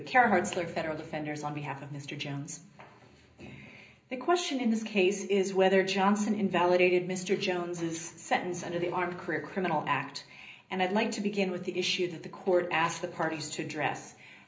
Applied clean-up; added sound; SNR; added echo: none; none; none; reverberation time 0.5 s.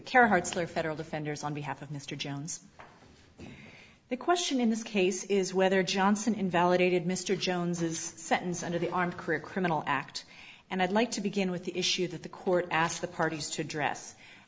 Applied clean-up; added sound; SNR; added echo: none; none; none; none.